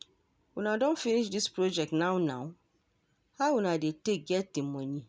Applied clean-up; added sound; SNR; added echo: none; none; none; none.